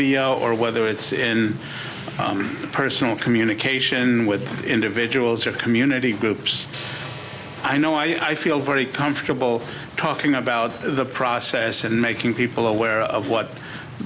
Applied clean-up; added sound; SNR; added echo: none; Tools + Gong; 20 dB; none.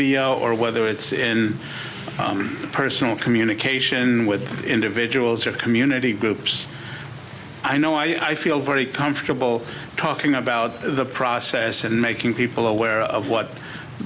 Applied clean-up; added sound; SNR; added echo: none; none; none; none.